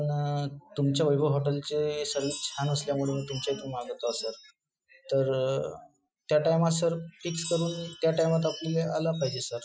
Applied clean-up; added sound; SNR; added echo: classical method Wiener filter.